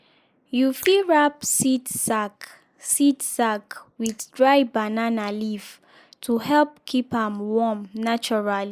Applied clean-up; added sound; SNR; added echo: neural mask model Resemble Enhance denoiser.